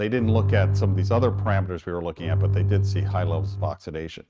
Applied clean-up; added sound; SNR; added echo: neural mask model RNNoise.